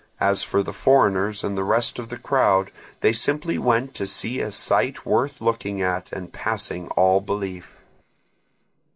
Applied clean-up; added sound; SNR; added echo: neural mask model Resemble Enhance denoiser.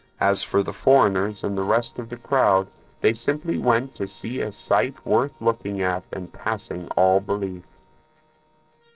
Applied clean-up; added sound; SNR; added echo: neural separator model SepFormer DNS4.